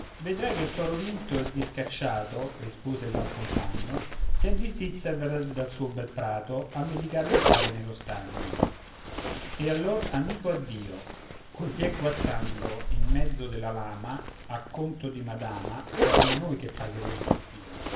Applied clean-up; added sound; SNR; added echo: none; Zipper (clothing); -3 dB; reverberation time 0.9 s.